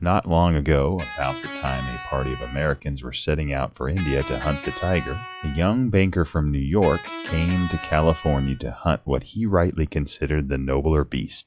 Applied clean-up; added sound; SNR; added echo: classical method log-MMSE.